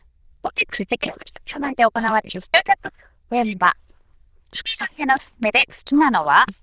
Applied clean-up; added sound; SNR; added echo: neural diffusion model UNIVERSE++.